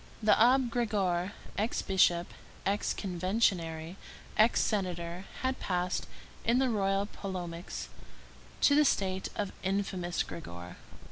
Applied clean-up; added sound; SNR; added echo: none; none; none; none.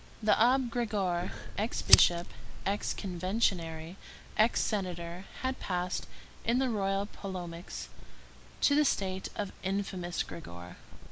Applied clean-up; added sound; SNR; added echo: none; Fire; -1 dB; none.